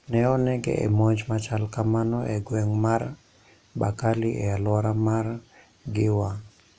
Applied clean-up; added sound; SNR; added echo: none; none; none; none.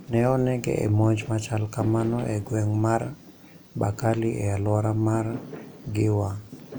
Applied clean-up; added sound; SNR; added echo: none; Fireworks; 17 dB; none.